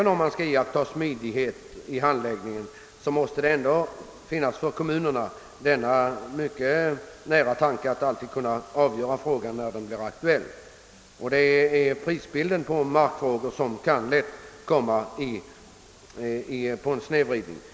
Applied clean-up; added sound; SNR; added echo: none; none; none; none.